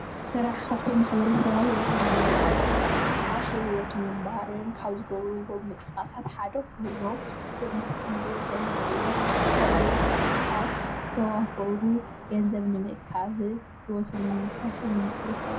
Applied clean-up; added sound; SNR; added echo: none; Car passing by / Traffic noise, roadway noise / Engine; -1 dB; reverberation time 0.2 s.